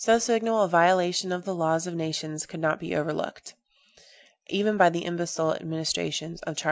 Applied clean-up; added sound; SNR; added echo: none; none; none; none.